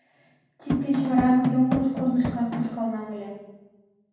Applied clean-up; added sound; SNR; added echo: none; Drum; 4 dB; reverberation time 1.2 s.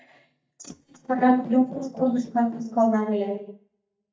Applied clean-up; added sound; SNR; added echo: neural mask model DeepFilterNet 3.